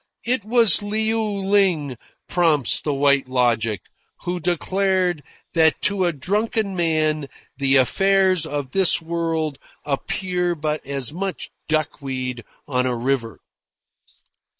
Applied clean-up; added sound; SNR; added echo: neural mask model Resemble Enhance denoiser.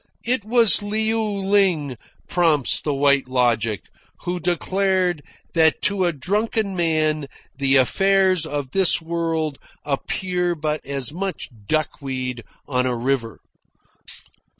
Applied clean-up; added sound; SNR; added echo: none; none; none; none.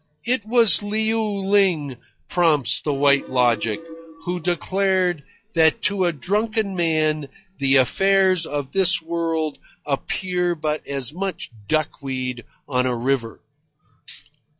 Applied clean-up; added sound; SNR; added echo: classical method log-MMSE.